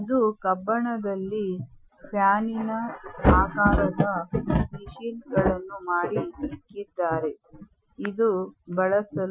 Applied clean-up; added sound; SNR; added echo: classical method Wiener filter.